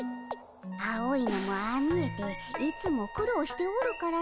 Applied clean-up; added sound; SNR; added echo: none; Trumpet; 15 dB; none.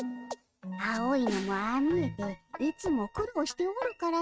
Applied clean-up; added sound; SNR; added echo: neural mask model RNNoise.